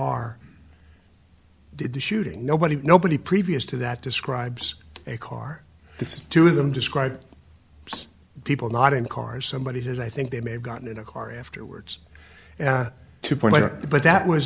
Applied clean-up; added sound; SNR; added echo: none; none; none; none.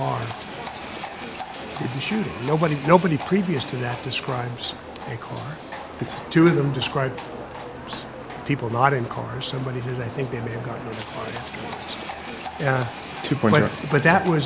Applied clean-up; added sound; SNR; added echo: none; Livestock, farm animals, working animals; 10 dB; none.